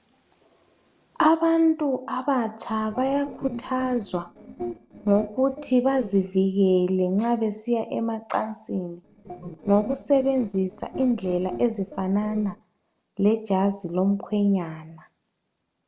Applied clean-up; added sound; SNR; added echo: neural separator model SepFormer DNS4.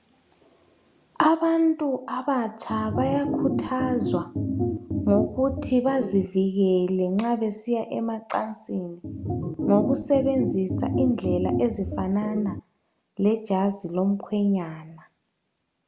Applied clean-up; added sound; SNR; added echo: none; Organ; 3 dB; none.